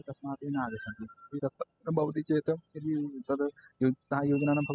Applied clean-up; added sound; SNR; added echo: classical method spectral subtraction.